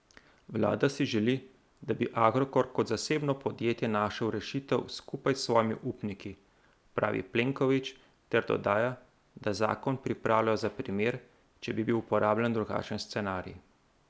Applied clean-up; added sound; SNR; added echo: none; none; none; none.